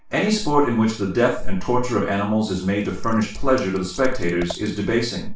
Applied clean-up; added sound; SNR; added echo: none; Scissors; 19 dB; reverberation time 0.3 s.